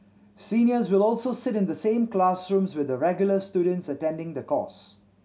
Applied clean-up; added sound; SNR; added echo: none; none; none; none.